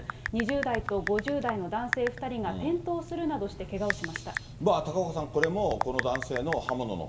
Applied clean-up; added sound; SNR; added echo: none; Typing; 6 dB; reverberation time 0.7 s.